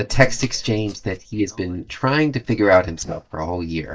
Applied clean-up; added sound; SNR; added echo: neural mask model DeepFilterNet 3.